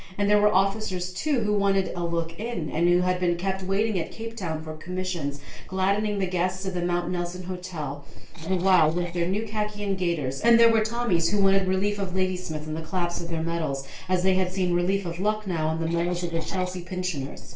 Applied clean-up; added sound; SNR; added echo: neural separator model SepFormer DNS4.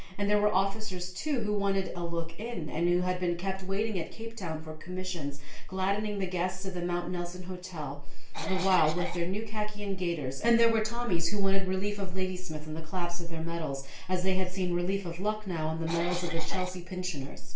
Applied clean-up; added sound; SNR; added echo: none; Cough; 15 dB; reverberation time 0.4 s.